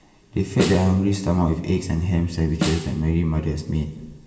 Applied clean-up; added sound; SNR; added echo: none; Snare drum; 10 dB; reverberation time 1.1 s.